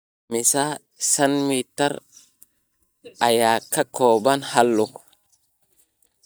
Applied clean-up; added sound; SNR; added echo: neural mask model DeepFilterNet 3.